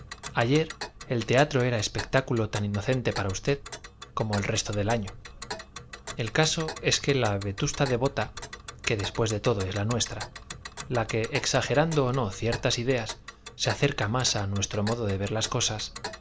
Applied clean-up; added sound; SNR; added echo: none; Tick; 13 dB; none.